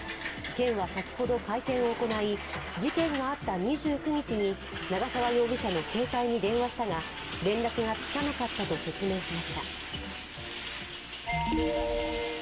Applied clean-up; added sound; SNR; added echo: none; Truck; 9 dB; reverberation time 0.4 s.